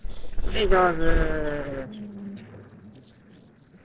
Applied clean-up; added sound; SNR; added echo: neural separator model SepFormer DNS4.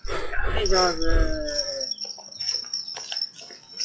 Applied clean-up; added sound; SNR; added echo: classical method log-MMSE.